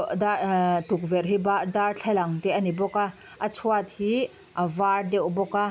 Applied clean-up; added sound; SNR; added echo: none; none; none; none.